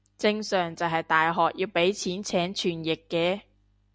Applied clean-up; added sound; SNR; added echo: none; none; none; none.